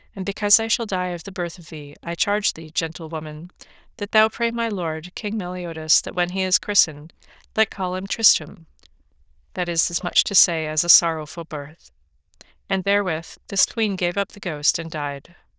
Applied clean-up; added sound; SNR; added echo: neural diffusion model UNIVERSE++.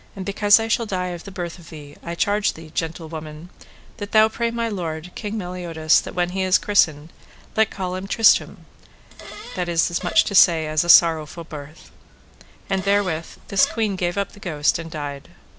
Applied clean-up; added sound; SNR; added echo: none; Fart; 14 dB; none.